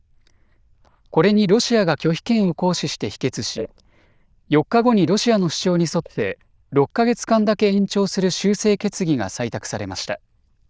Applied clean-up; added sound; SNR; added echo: neural diffusion model UNIVERSE++.